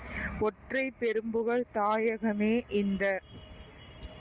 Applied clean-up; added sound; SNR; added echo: none; none; none; none.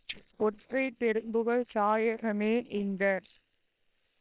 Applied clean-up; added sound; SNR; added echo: neural separator model SepFormer WHAM!.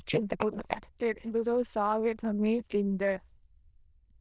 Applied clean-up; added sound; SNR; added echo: neural diffusion model UNIVERSE++.